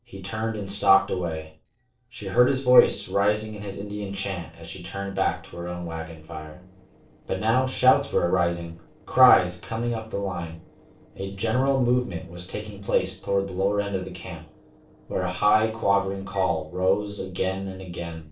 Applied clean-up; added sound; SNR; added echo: neural separator model SepFormer DNS4.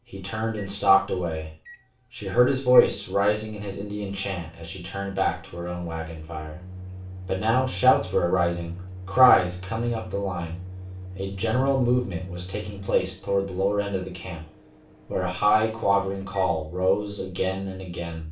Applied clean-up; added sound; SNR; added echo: none; Microwave oven; 15 dB; reverberation time 0.3 s.